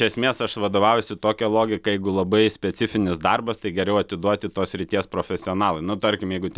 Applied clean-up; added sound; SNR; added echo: none; none; none; none.